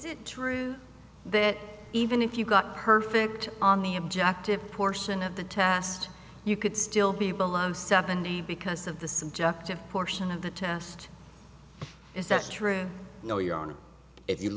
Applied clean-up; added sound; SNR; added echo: none; none; none; none.